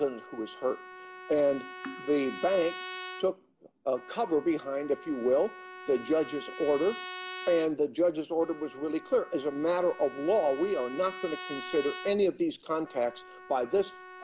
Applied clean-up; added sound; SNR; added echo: none; Trumpet; 14 dB; none.